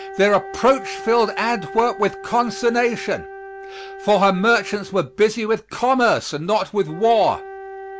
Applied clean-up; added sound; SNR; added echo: none; Wind instrument, woodwind instrument; 15 dB; none.